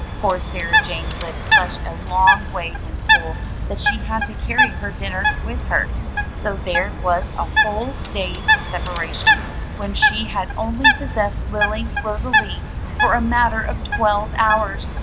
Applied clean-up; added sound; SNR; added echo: none; Bird; -3 dB; none.